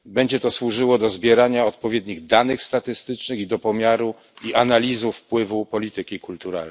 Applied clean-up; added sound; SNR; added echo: none; none; none; none.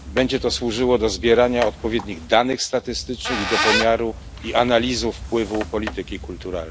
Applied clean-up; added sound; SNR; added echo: none; Squeak; 8 dB; none.